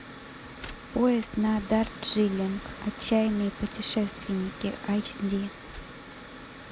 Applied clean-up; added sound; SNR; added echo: none; Mechanical fan; 13 dB; none.